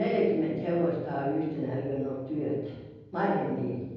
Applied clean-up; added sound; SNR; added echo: none; none; none; reverberation time 1.3 s.